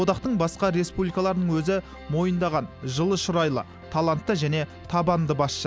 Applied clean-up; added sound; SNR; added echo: none; none; none; none.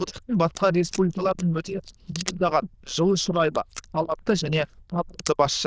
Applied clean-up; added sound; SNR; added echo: neural diffusion model UNIVERSE++.